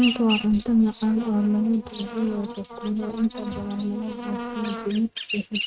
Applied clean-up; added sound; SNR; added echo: neural mask model RNNoise.